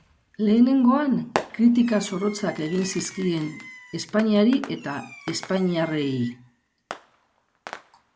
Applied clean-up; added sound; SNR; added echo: none; Fireworks; 16 dB; none.